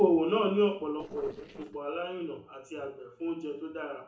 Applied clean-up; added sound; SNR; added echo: neural separator model SepFormer DNS4.